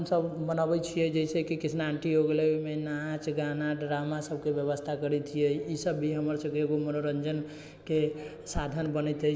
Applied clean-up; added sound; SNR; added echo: none; none; none; none.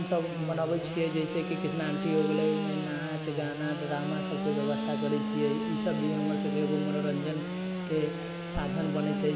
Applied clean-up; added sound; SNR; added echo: none; Sawing / Engine; 2 dB; none.